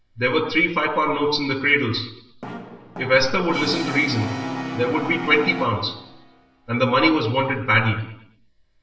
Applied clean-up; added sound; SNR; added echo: none; Brass instrument; 12 dB; reverberation time 0.8 s.